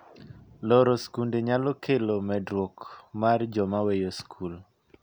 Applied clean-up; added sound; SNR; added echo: none; none; none; none.